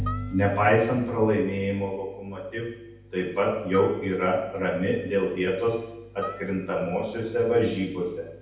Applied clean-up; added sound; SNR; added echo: none; Harp; 18 dB; reverberation time 0.8 s.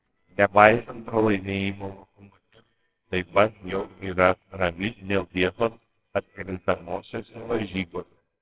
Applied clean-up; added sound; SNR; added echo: neural separator model SepFormer WHAMR!.